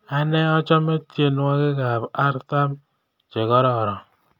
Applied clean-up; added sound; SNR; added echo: none; none; none; none.